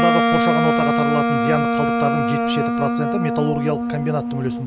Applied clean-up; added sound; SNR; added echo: none; Wind instrument, woodwind instrument; -4 dB; none.